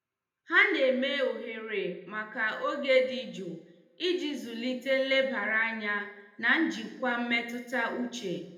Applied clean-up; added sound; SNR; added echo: none; none; none; reverberation time 0.7 s.